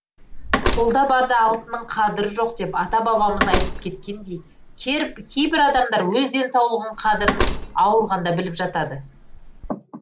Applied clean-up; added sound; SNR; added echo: none; Slam; 5 dB; none.